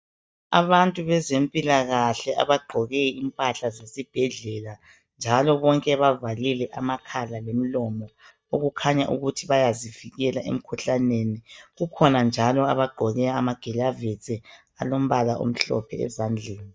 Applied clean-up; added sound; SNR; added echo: neural mask model DeepFilterNet 3.